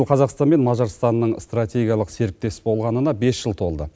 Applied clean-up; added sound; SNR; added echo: none; none; none; none.